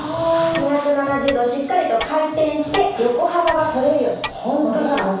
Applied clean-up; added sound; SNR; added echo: none; Clock; 15 dB; reverberation time 0.7 s.